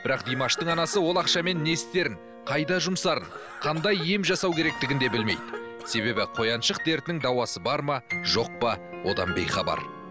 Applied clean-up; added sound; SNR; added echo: none; Cough; 14 dB; none.